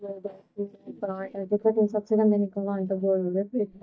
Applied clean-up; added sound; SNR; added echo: neural mask model DeepFilterNet 3.